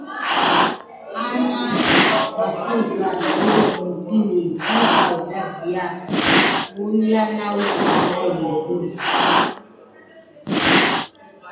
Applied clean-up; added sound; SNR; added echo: none; Cat; -2 dB; reverberation time 0.9 s.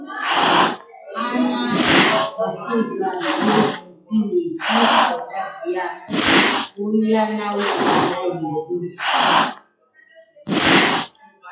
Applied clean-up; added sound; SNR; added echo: classical method WPE with log-MMSE.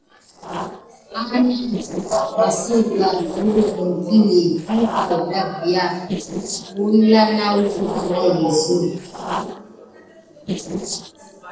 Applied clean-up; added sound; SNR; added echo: neural separator model SepFormer DNS4.